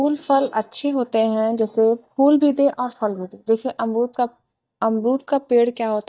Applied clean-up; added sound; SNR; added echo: neural mask model DeepFilterNet 3.